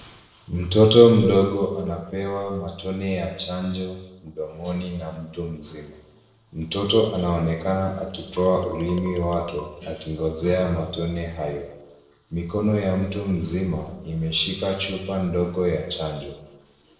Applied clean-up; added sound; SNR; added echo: neural separator model SepFormer DNS4.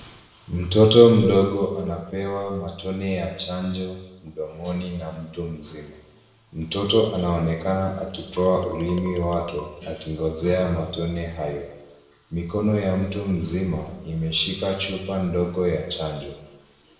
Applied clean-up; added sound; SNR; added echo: none; Marimba, xylophone; 16 dB; reverberation time 0.9 s.